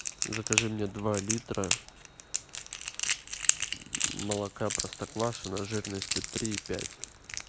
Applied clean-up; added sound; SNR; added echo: none; Crackle; -2 dB; none.